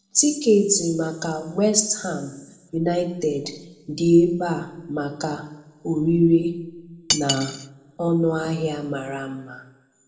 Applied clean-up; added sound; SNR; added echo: none; Cutlery, silverware; 7 dB; reverberation time 0.9 s.